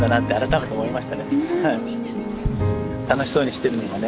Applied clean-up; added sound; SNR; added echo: none; Explosion; 11 dB; none.